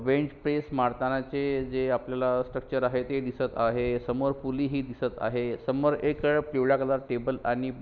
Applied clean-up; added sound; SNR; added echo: none; none; none; none.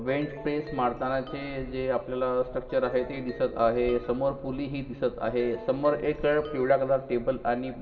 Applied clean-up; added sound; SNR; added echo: none; Ringtone; 19 dB; reverberation time 2.6 s.